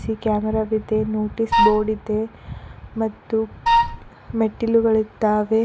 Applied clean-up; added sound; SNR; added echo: none; Wind instrument, woodwind instrument; -3 dB; none.